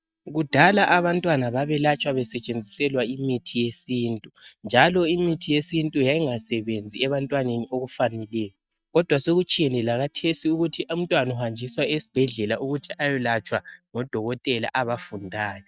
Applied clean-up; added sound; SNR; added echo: neural mask model DeepFilterNet 3.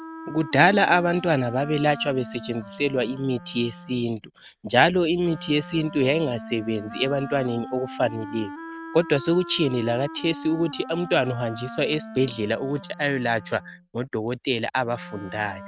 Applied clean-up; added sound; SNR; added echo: none; Wind instrument, woodwind instrument; 14 dB; none.